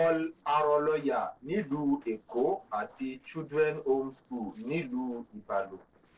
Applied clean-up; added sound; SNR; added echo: neural separator model SepFormer DNS4.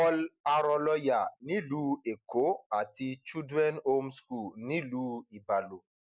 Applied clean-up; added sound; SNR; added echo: none; none; none; none.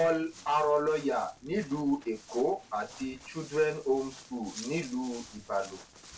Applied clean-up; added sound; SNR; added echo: none; Walk, footsteps; 19 dB; reverberation time 0.2 s.